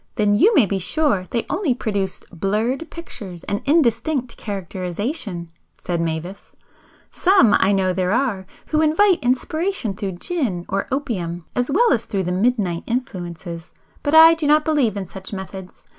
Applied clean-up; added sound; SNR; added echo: none; none; none; none.